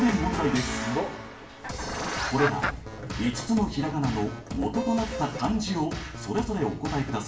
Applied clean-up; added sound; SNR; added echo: none; Chicken, rooster; 6 dB; reverberation time 0.8 s.